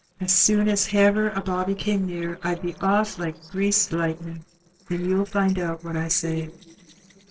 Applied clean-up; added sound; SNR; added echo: neural separator model SepFormer DNS4.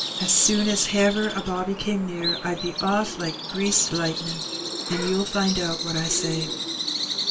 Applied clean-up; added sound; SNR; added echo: none; Bird vocalization, bird call, bird song; 5 dB; reverberation time 0.2 s.